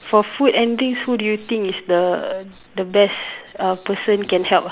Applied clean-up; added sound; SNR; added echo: none; none; none; none.